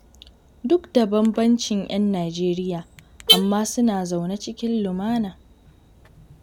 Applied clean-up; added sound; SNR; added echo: none; Alarm / Car; 7 dB; none.